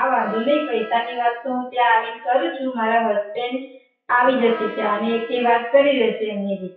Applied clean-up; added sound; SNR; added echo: classical method WPE with log-MMSE.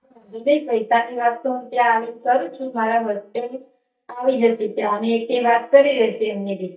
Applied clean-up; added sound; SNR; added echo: neural mask model DeepFilterNet 3.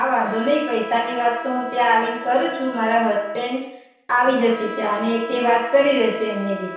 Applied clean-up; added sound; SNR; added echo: none; Trumpet; 13 dB; reverberation time 0.7 s.